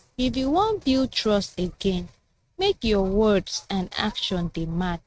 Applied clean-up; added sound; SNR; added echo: neural mask model RNNoise.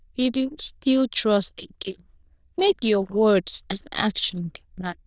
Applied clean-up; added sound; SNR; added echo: neural diffusion model UNIVERSE++.